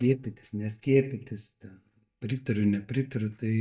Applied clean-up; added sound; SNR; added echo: neural mask model DeepFilterNet 3.